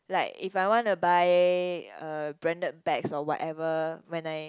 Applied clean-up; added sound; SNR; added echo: none; none; none; none.